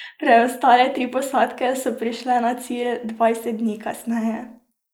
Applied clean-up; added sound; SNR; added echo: neural mask model Resemble Enhance denoiser.